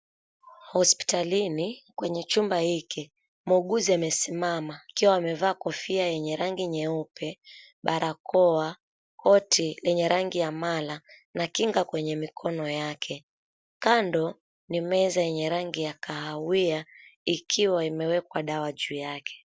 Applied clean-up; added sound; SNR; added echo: none; none; none; none.